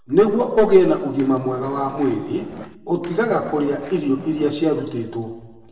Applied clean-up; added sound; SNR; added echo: none; Skateboard; 17 dB; reverberation time 1.0 s.